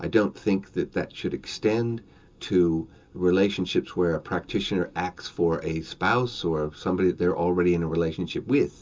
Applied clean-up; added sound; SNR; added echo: none; none; none; reverberation time 0.2 s.